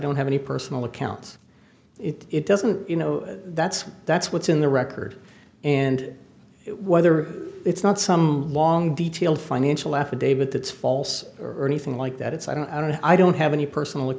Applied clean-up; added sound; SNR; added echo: none; none; none; none.